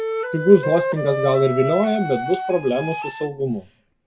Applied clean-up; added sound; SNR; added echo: none; Wind instrument, woodwind instrument; 7 dB; reverberation time 0.2 s.